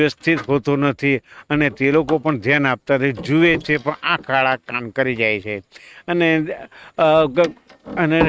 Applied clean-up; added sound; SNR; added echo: neural mask model RNNoise.